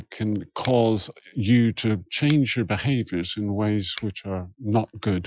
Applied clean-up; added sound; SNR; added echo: classical method Wiener filter.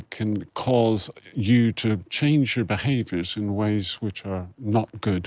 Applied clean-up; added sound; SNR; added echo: none; none; none; none.